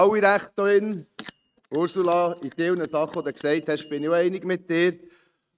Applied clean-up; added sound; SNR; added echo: neural mask model RNNoise.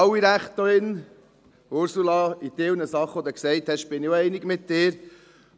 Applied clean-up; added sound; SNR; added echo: none; none; none; none.